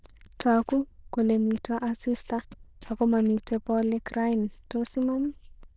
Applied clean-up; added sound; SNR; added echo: neural diffusion model UNIVERSE++.